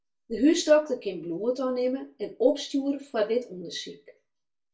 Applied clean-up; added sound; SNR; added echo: none; none; none; reverberation time 0.2 s.